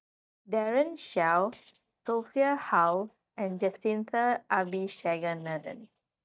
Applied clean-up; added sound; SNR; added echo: neural mask model DeepFilterNet 3.